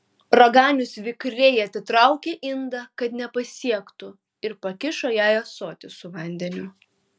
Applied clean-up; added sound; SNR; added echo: none; none; none; none.